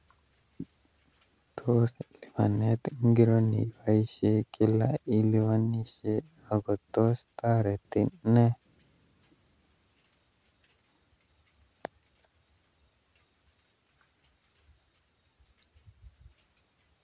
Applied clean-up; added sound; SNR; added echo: none; none; none; none.